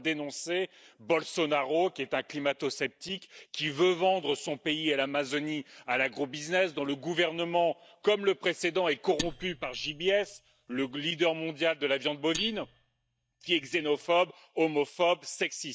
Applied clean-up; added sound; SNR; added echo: neural mask model DeepFilterNet 3.